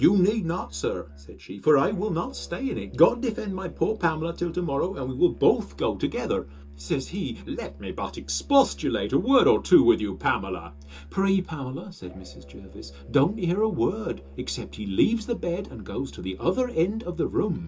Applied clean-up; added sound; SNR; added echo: none; Musical instrument; 18 dB; reverberation time 0.2 s.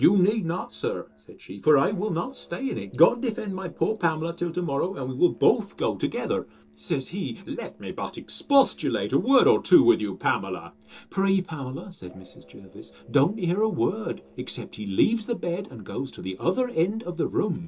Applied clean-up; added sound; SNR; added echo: neural separator model SepFormer DNS4.